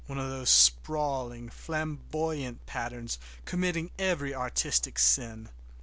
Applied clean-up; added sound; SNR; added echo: none; none; none; none.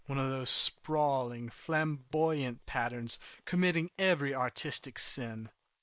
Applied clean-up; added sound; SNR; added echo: neural mask model Resemble Enhance denoiser.